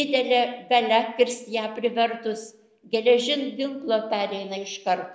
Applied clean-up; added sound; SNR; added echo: none; none; none; none.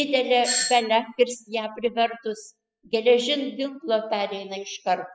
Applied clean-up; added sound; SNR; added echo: classical method spectral subtraction.